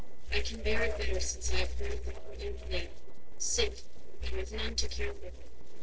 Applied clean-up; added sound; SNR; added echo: neural separator model SepFormer DNS4.